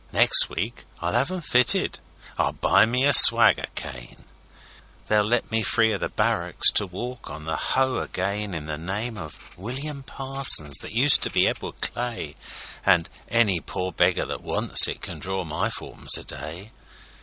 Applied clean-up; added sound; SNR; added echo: none; none; none; none.